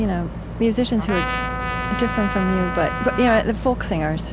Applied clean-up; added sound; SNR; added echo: none; Trumpet + Boat, Water vehicle; 4 dB; none.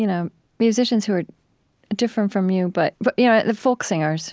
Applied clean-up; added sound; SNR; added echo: none; none; none; none.